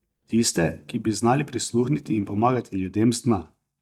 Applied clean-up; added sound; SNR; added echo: neural mask model DeepFilterNet 3.